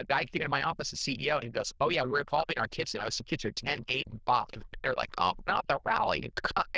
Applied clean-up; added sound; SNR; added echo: neural diffusion model UNIVERSE++.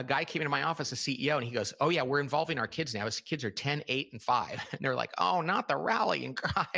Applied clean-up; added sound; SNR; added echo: none; none; none; none.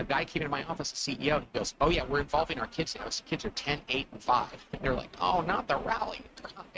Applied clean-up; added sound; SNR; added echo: neural mask model RNNoise.